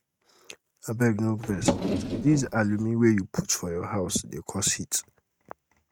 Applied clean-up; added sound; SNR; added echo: neural mask model RNNoise.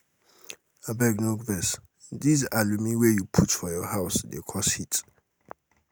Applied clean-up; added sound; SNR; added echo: none; none; none; none.